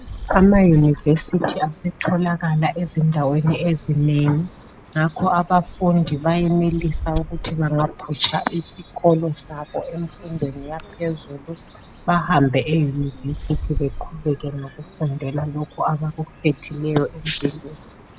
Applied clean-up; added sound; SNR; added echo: none; Bird; 14 dB; none.